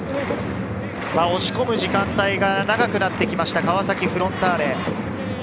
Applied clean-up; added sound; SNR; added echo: none; none; none; none.